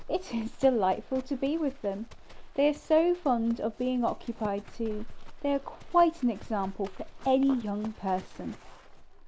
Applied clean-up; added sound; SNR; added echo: none; Livestock, farm animals, working animals; 14 dB; none.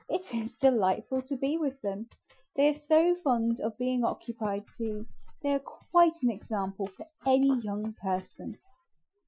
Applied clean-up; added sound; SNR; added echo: classical method Wiener filter.